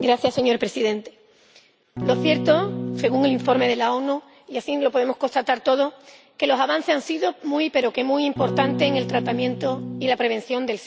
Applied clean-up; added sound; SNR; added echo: none; Electric guitar / Strum; 5 dB; none.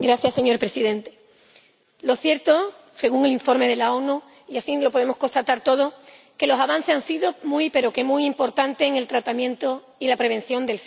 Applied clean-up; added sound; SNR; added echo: none; none; none; none.